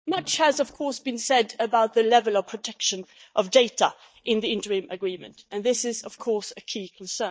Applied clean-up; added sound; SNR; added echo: neural mask model DeepFilterNet 3.